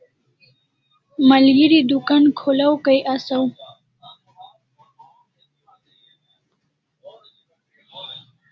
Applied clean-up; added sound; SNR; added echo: none; none; none; none.